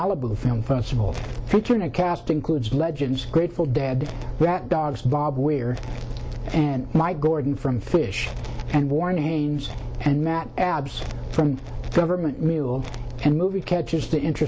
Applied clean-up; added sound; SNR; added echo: none; none; none; none.